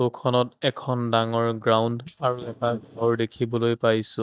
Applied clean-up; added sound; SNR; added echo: neural mask model DeepFilterNet 3.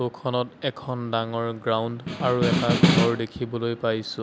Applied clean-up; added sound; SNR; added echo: none; Snare drum; -4 dB; none.